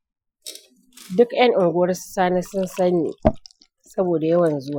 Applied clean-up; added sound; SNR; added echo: classical method Wiener filter.